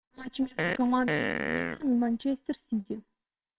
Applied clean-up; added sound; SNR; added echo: neural separator model SepFormer WHAMR!.